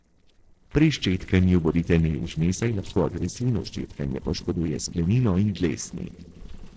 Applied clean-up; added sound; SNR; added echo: neural separator model SepFormer DNS4.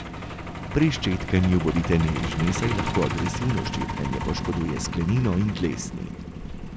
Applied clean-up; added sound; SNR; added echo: none; Truck; 4 dB; none.